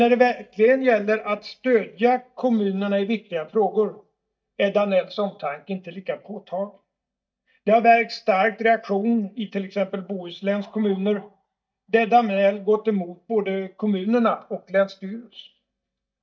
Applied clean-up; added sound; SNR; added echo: neural mask model DeepFilterNet 3.